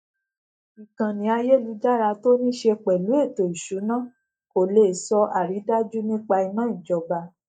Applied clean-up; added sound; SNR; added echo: neural mask model DeepFilterNet 3.